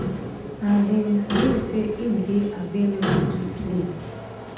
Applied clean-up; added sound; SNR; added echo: none; Clock; 4 dB; reverberation time 0.8 s.